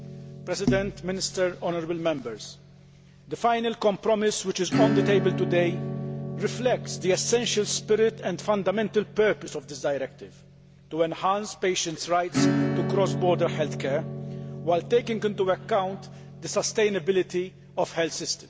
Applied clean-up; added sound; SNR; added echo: none; Acoustic guitar / Strum; 6 dB; none.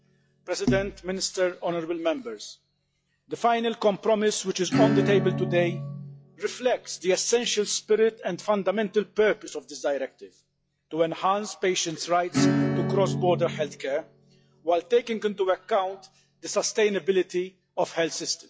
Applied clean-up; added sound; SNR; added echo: classical method log-MMSE.